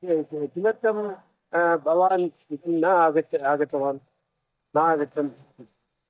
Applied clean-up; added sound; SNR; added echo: neural mask model DeepFilterNet 3.